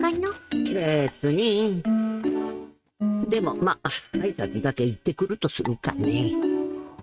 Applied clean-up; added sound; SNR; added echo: neural mask model RNNoise.